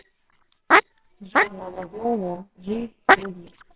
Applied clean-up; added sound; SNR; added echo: neural separator model SepFormer WHAMR!.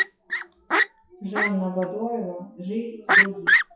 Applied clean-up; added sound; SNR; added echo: classical method WPE with log-MMSE.